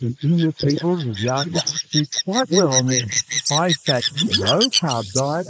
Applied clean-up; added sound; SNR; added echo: neural mask model Resemble Enhance denoiser.